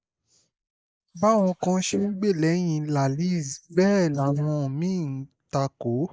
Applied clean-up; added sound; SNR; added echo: neural mask model Resemble Enhance denoiser.